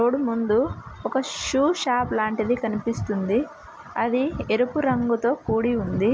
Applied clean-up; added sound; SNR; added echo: none; none; none; none.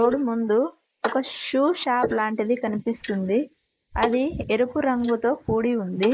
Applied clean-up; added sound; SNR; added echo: neural mask model Resemble Enhance denoiser.